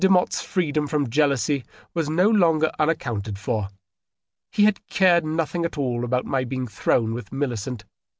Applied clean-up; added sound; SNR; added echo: none; none; none; none.